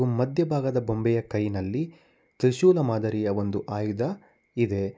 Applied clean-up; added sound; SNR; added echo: none; none; none; none.